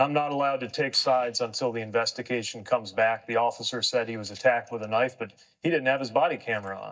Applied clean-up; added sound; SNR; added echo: neural mask model DeepFilterNet 3.